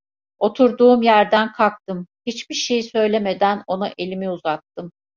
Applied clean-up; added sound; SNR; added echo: none; none; none; none.